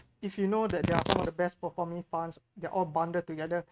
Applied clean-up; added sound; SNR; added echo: neural mask model RNNoise.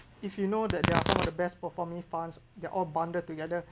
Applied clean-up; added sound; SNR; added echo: none; Tearing; 3 dB; none.